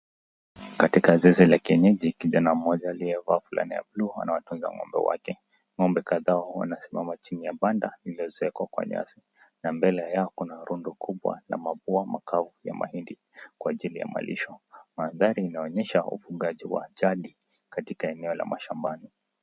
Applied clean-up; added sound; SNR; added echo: none; none; none; none.